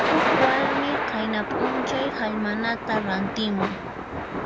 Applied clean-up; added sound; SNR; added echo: none; Thunder / Rain; -2 dB; none.